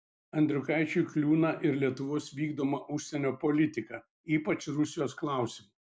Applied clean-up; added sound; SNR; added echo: none; none; none; none.